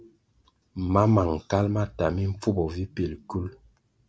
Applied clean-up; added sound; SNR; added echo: none; none; none; none.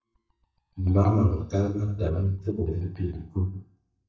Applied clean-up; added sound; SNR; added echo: neural mask model DeepFilterNet 3.